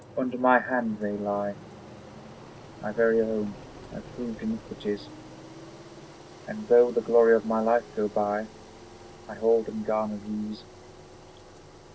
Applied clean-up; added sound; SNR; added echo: none; Engine; 18 dB; none.